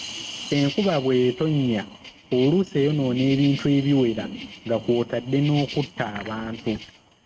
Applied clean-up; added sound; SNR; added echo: neural mask model RNNoise.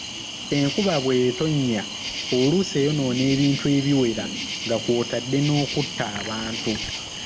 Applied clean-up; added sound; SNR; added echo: none; Cricket; 8 dB; none.